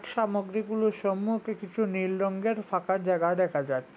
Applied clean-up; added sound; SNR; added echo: none; none; none; none.